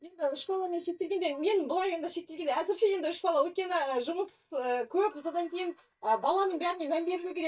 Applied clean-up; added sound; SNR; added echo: neural mask model DeepFilterNet 3.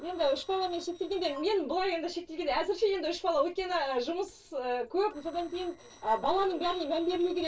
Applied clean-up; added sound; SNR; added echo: neural separator model SepFormer DNS4.